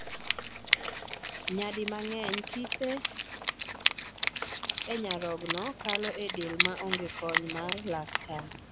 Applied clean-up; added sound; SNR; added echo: none; Wind instrument, woodwind instrument; -3 dB; none.